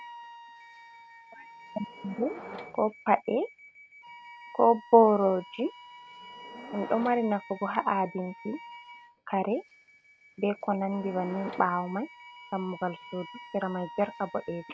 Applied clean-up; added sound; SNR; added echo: none; Subway, metro, underground / Door + Wind instrument, woodwind instrument; 17 dB; none.